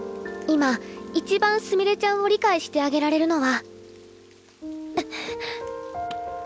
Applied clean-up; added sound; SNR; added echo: none; none; none; none.